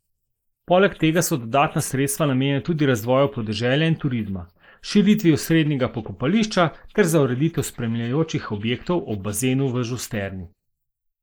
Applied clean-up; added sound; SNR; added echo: neural mask model Resemble Enhance denoiser.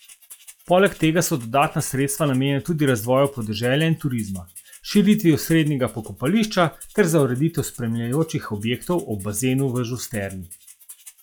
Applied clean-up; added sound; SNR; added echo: classical method log-MMSE.